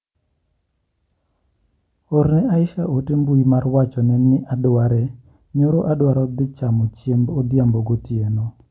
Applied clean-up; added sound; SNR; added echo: none; none; none; none.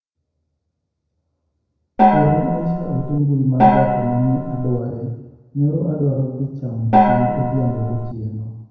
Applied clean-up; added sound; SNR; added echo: none; Gong; -4 dB; reverberation time 1.0 s.